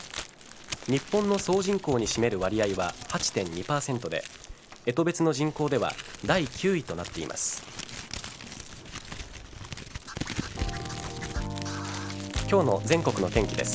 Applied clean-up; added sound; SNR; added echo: none; Scratching (performance technique) + Crumpling, crinkling; 11 dB; none.